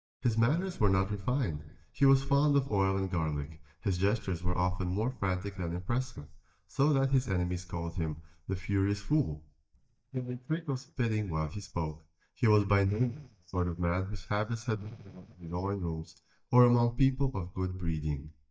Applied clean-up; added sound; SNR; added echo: neural mask model DeepFilterNet 3.